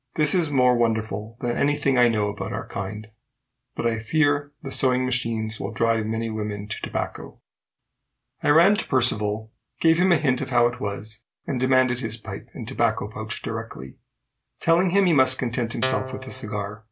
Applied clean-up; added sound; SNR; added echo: none; Guitar; 7 dB; none.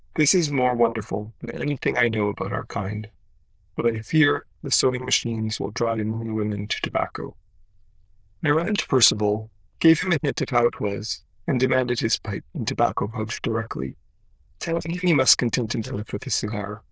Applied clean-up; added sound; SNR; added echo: neural diffusion model UNIVERSE++.